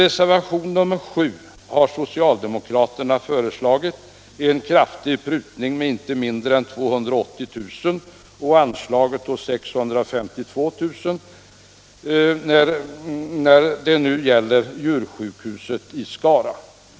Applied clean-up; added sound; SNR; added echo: none; none; none; none.